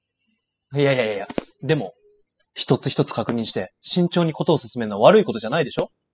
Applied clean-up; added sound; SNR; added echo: classical method spectral subtraction.